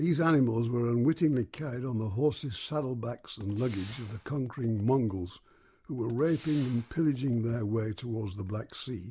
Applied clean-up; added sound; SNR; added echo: none; Gunshot, gunfire; 20 dB; none.